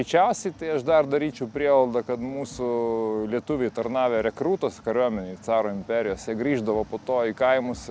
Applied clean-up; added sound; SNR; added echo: none; none; none; none.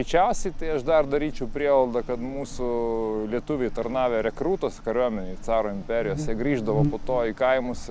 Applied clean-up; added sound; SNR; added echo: none; Buzz; 7 dB; none.